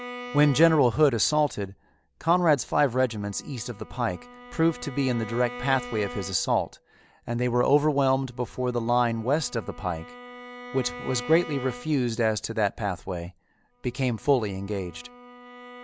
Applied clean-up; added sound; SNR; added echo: none; Bowed string instrument; 17 dB; none.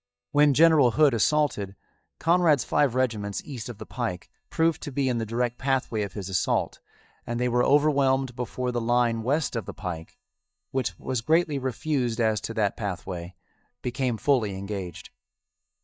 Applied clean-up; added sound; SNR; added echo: neural mask model DeepFilterNet 3.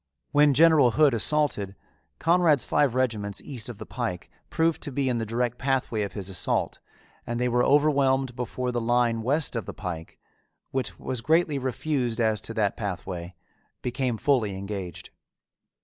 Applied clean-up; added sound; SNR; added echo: none; none; none; none.